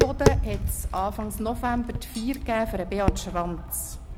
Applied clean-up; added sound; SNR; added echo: none; Tap; -1 dB; none.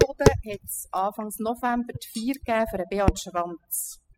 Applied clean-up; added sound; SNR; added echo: classical method spectral subtraction.